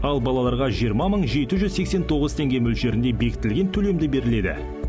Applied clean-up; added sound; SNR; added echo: none; none; none; none.